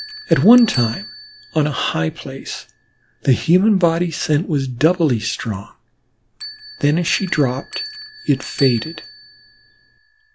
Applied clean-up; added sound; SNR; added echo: none; Bell; 15 dB; none.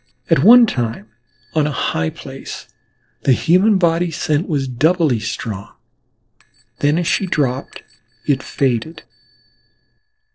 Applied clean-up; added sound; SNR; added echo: neural separator model SepFormer DNS4.